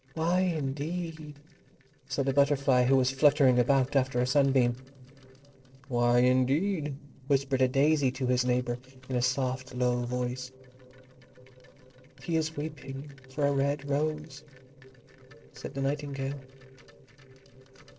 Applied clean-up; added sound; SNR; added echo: neural separator model SepFormer DNS4.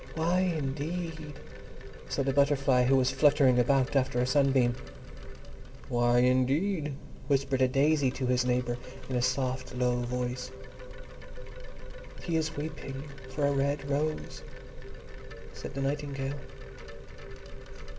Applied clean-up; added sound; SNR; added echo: none; Wind chime; 18 dB; reverberation time 0.3 s.